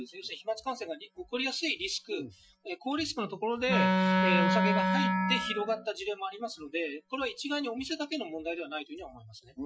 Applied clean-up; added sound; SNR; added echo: classical method Wiener filter.